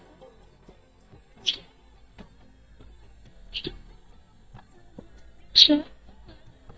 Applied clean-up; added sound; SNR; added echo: neural mask model DeepFilterNet 3.